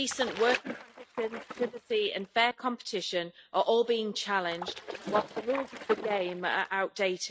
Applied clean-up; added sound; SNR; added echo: neural mask model RNNoise.